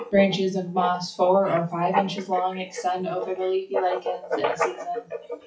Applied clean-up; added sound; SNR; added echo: classical method WPE with log-MMSE.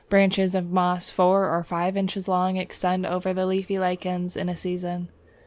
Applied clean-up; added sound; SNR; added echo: none; none; none; none.